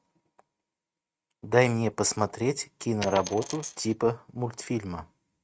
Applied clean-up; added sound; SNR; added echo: neural mask model RNNoise.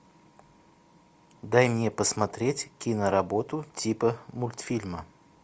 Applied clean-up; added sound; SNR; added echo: none; none; none; none.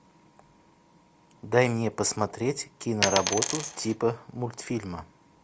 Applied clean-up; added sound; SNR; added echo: none; Coin (dropping); 0 dB; none.